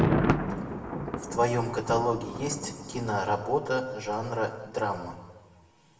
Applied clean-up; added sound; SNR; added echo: none; Thunder; 2 dB; reverberation time 1.1 s.